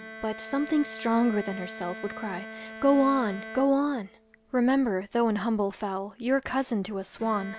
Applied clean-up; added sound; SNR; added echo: none; Bowed string instrument; 16 dB; none.